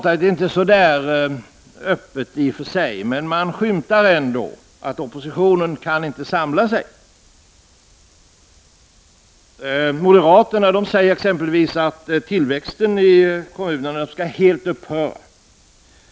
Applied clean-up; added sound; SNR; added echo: none; none; none; none.